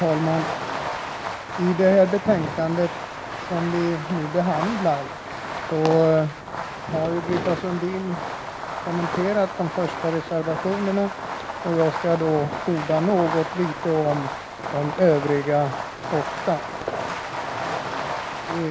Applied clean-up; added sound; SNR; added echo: none; Fireworks; 6 dB; none.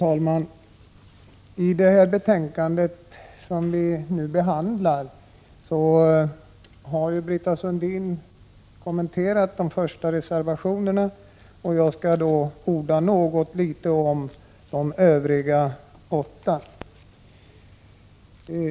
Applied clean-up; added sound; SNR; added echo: none; none; none; none.